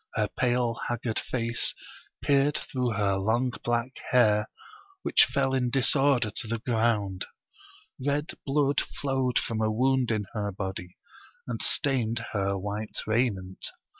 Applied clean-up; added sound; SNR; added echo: none; none; none; none.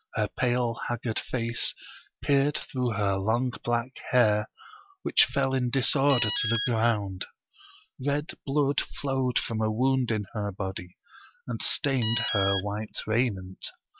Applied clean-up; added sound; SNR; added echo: none; Alarm; 5 dB; none.